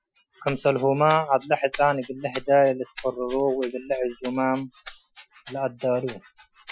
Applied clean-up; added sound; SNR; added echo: classical method Wiener filter.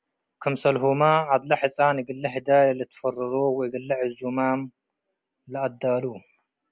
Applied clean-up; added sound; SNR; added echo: none; none; none; none.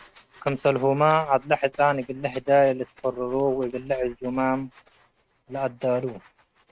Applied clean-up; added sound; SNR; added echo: neural mask model RNNoise.